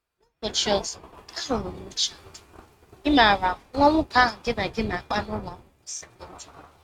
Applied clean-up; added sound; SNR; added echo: neural mask model RNNoise.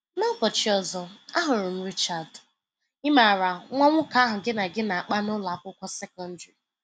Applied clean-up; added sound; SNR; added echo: none; none; none; none.